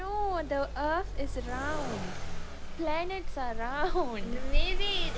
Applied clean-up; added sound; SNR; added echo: none; Accelerating, revving, vroom; -3 dB; none.